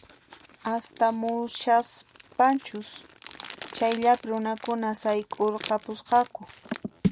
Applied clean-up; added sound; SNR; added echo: none; Crumpling, crinkling; 12 dB; none.